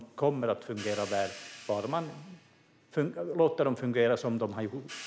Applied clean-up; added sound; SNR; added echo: none; Hi-hat; 18 dB; none.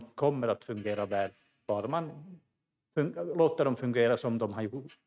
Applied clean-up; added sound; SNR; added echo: neural mask model RNNoise.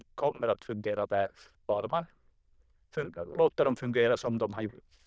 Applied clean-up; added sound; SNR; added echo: neural diffusion model UNIVERSE++.